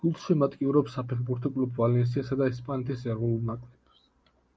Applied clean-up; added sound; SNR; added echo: none; none; none; none.